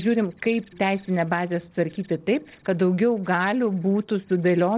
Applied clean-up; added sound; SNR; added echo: neural separator model SepFormer DNS4.